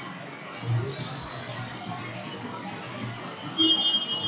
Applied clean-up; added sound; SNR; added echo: classical method WPE with log-MMSE.